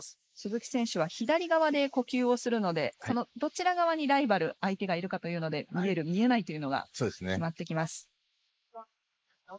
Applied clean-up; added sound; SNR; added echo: neural mask model Resemble Enhance denoiser.